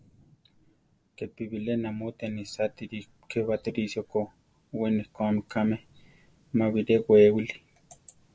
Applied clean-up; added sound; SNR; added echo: none; none; none; none.